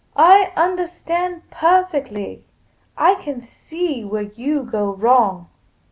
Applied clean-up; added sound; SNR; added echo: none; none; none; none.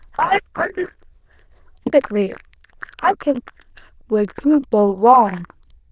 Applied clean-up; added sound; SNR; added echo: neural diffusion model UNIVERSE++.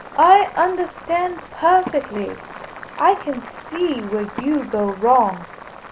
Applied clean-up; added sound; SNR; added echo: none; Wood + Boiling; 16 dB; none.